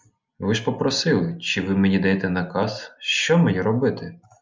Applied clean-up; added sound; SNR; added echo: none; none; none; none.